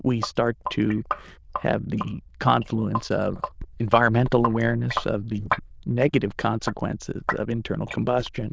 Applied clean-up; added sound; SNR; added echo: neural diffusion model UNIVERSE++.